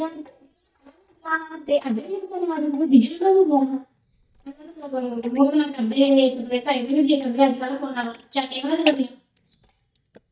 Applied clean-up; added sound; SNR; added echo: neural mask model DeepFilterNet 3.